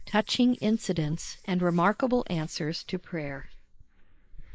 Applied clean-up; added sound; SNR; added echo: neural mask model Resemble Enhance denoiser.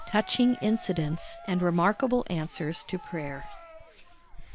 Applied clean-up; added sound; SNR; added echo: none; Cheering + Hands; 14 dB; none.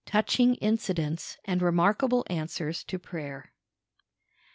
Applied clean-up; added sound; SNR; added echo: none; none; none; none.